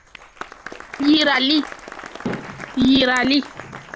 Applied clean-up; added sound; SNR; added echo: none; Applause; 15 dB; none.